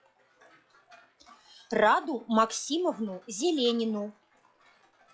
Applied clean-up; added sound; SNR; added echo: classical method log-MMSE.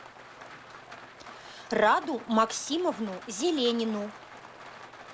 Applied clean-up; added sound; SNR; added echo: none; Rain; 16 dB; none.